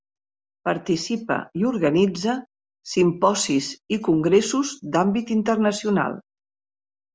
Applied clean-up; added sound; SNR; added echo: none; none; none; none.